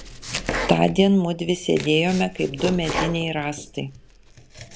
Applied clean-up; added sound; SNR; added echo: none; Domestic sounds, home sounds; 9 dB; none.